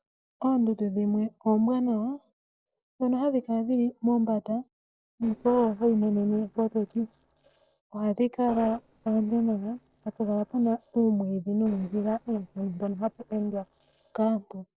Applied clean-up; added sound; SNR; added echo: neural separator model SepFormer DNS4.